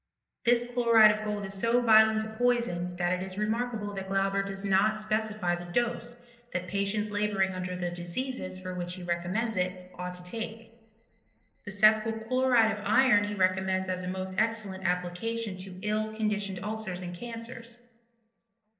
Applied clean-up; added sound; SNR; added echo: neural separator model SepFormer DNS4.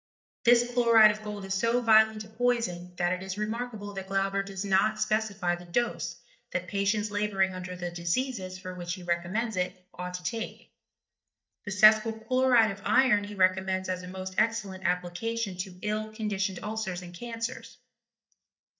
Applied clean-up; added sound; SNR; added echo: neural mask model DeepFilterNet 3.